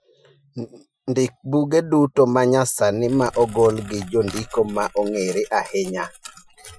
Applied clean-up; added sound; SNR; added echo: classical method Wiener filter.